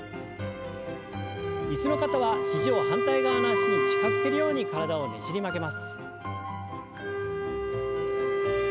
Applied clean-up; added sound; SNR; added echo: none; Wind instrument, woodwind instrument; -2 dB; none.